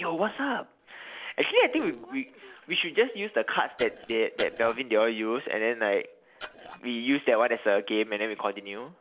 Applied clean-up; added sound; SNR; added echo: neural separator model SepFormer DNS4.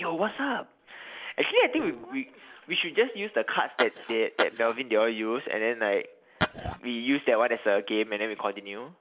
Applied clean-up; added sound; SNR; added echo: neural mask model Resemble Enhance denoiser.